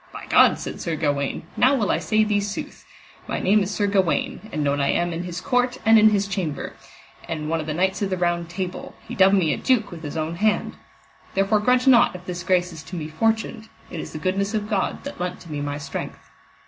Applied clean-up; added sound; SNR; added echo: none; none; none; none.